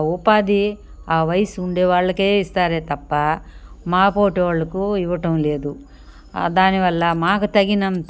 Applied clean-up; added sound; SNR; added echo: none; none; none; none.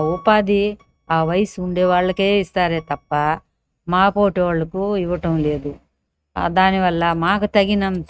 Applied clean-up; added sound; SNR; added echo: neural mask model RNNoise.